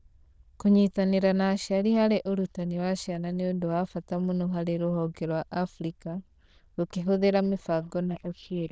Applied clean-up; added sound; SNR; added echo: neural diffusion model UNIVERSE++.